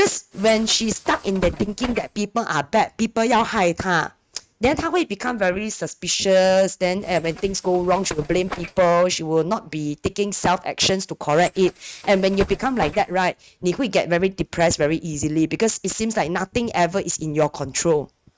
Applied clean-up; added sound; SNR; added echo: neural mask model RNNoise.